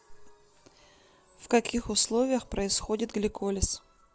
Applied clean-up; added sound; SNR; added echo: none; none; none; none.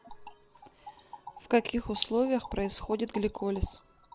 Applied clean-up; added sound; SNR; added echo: none; Trickle, dribble / Splash, splatter; 5 dB; none.